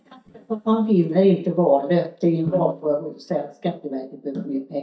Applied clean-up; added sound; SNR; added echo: neural mask model DeepFilterNet 3.